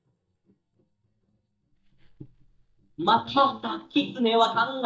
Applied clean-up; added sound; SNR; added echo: neural mask model DeepFilterNet 3.